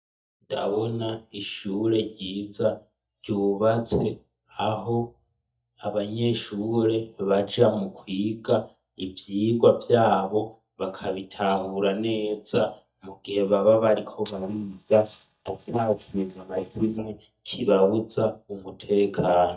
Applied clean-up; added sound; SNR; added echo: neural mask model DeepFilterNet 3.